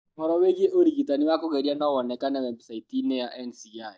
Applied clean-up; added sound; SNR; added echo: neural mask model DeepFilterNet 3.